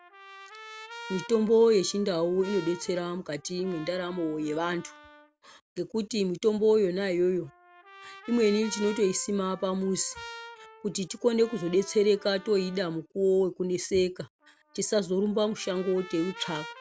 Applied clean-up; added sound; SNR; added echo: none; Trumpet; 19 dB; none.